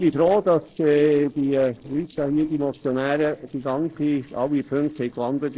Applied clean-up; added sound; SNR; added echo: neural separator model SepFormer DNS4.